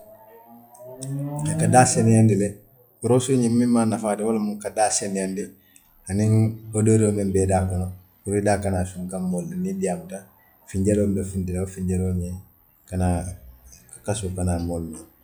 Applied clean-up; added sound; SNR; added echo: classical method log-MMSE.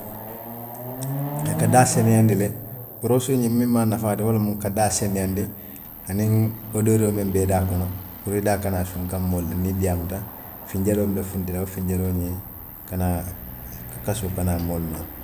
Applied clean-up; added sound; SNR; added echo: none; Cricket + Chatter / Car passing by / Motorcycle / Traffic noise, roadway noise / Accelerating, revving, vroom; 11 dB; none.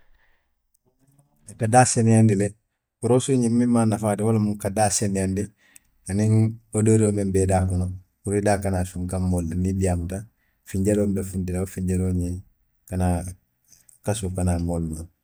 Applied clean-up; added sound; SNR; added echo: neural mask model DeepFilterNet 3.